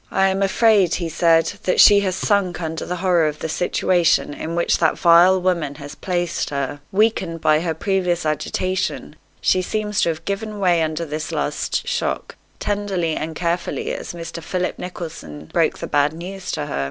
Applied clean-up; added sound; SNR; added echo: none; none; none; none.